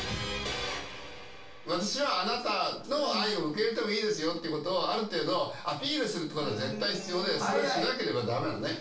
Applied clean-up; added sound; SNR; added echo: none; none; none; reverberation time 0.3 s.